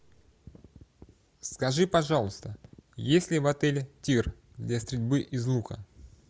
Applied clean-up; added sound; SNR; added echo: none; none; none; none.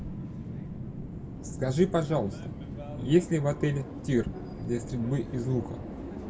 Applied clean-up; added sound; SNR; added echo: none; Subway, metro, underground; 8 dB; reverberation time 0.2 s.